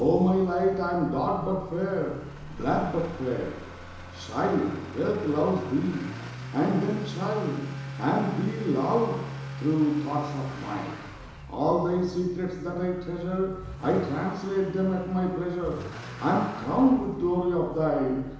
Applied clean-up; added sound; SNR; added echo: none; Accelerating, revving, vroom / Motor vehicle (road); 12 dB; reverberation time 1.0 s.